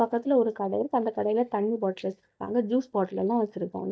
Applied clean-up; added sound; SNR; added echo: neural mask model DeepFilterNet 3.